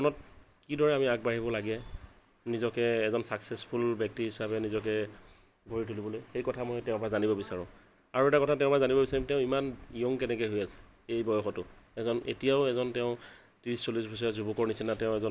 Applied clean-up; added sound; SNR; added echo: none; none; none; none.